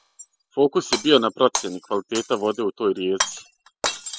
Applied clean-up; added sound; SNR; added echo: classical method spectral subtraction.